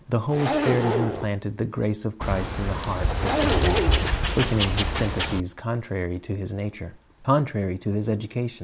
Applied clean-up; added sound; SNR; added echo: none; Wild animals + Zipper (clothing); -2 dB; none.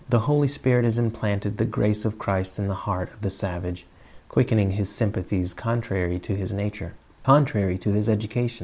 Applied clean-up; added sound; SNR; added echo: none; none; none; none.